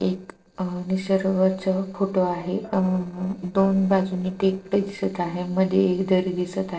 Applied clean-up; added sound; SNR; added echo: neural separator model SepFormer DNS4.